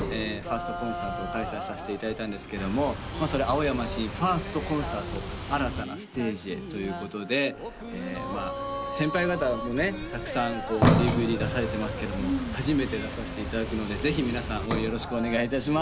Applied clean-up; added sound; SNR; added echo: none; Sliding door + Boat, Water vehicle; 5 dB; none.